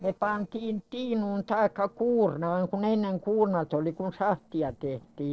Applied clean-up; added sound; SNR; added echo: neural separator model SepFormer DNS4.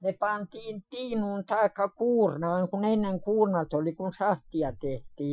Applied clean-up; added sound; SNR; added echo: classical method Wiener filter.